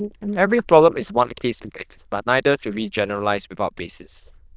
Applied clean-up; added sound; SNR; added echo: neural diffusion model UNIVERSE++.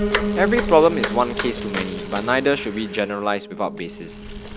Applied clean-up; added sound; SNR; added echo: none; Piano + Bicycle; 5 dB; none.